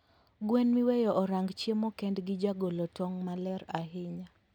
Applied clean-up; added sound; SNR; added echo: none; none; none; none.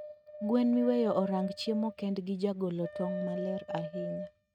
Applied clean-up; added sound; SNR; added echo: neural mask model RNNoise.